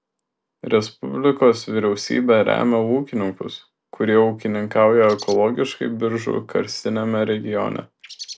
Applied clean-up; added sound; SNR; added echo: none; Bird; 16 dB; none.